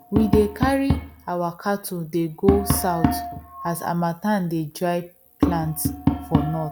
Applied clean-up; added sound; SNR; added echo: none; Tap; 2 dB; none.